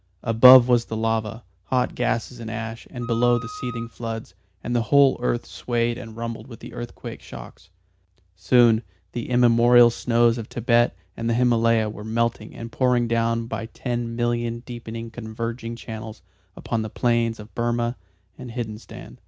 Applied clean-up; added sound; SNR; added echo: none; Wind instrument, woodwind instrument; 14 dB; none.